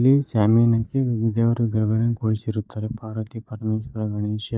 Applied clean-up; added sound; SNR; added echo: neural mask model DeepFilterNet 3.